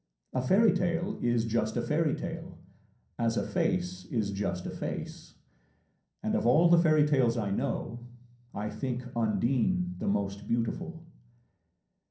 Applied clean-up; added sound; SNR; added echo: none; none; none; reverberation time 0.6 s.